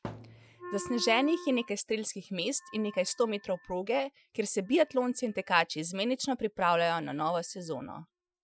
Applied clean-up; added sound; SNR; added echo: classical method Wiener filter.